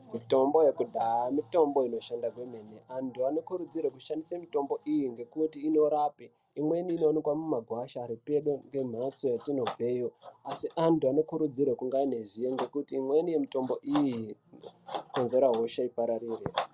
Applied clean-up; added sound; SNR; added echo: none; none; none; none.